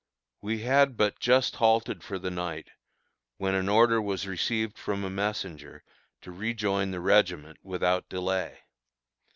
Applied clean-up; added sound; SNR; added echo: none; none; none; none.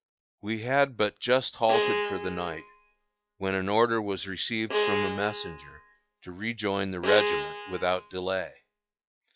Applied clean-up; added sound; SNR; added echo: classical method log-MMSE.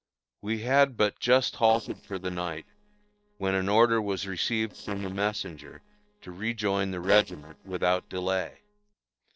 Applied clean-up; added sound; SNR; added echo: neural separator model SepFormer DNS4.